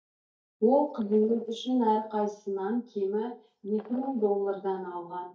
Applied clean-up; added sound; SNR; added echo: neural mask model DeepFilterNet 3.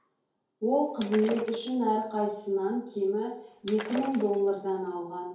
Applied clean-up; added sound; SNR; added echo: none; Shatter; 13 dB; reverberation time 2.4 s.